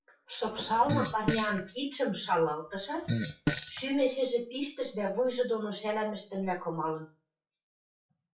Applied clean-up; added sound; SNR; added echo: classical method WPE with log-MMSE.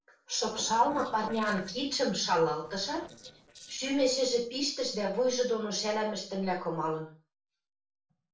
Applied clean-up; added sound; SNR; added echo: neural separator model SepFormer DNS4.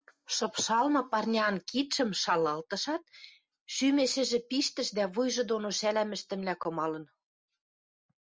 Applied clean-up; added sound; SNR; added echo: none; none; none; none.